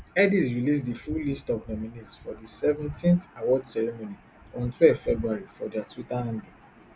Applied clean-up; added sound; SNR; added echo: none; none; none; none.